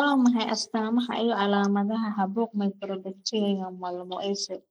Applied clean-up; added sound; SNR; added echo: neural mask model Resemble Enhance denoiser.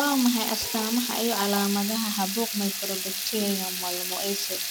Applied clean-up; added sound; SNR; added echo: none; Water tap, faucet / Liquid; 3 dB; none.